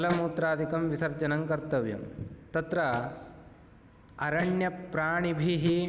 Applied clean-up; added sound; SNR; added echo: neural mask model Resemble Enhance denoiser.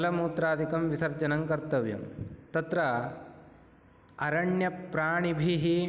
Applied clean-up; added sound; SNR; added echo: none; none; none; none.